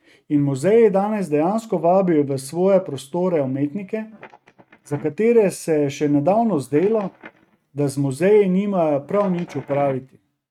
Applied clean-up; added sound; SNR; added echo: neural mask model RNNoise.